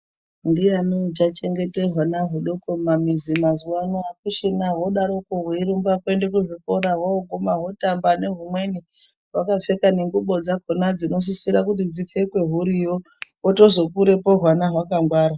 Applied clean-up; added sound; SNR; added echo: neural mask model DeepFilterNet 3.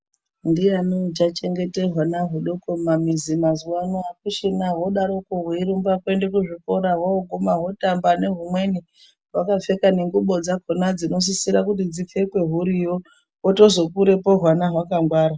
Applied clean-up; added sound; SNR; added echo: none; none; none; none.